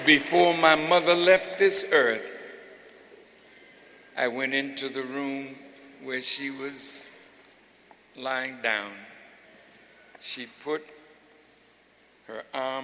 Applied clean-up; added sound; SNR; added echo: none; none; none; none.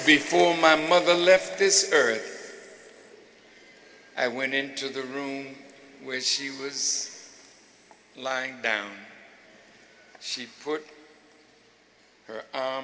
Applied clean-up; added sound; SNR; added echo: none; none; none; reverberation time 2.1 s.